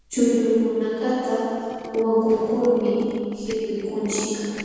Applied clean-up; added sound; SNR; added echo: none; Tools; 19 dB; reverberation time 2.1 s.